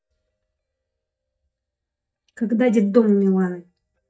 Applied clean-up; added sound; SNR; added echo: neural mask model DeepFilterNet 3.